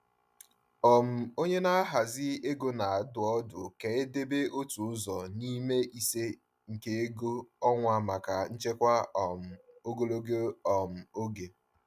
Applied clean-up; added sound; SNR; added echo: none; none; none; none.